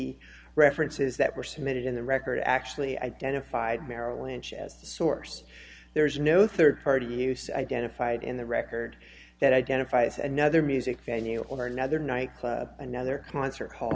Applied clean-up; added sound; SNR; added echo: none; none; none; none.